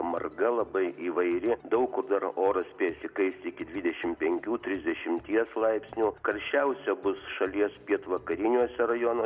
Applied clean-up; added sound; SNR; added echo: none; none; none; none.